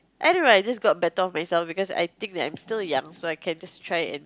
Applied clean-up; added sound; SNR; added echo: none; none; none; none.